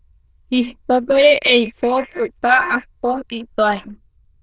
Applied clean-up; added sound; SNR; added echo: neural diffusion model UNIVERSE++.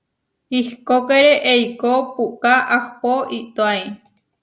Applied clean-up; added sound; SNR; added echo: none; none; none; none.